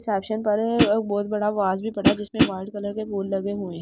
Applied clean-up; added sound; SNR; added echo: none; Hi-hat; -4 dB; none.